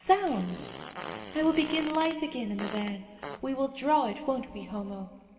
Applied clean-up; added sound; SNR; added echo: none; Fart; 12 dB; reverberation time 2.0 s.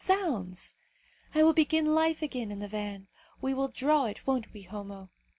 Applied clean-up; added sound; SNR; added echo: none; none; none; none.